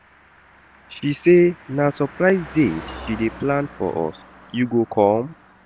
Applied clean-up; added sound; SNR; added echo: none; Car passing by; 19 dB; none.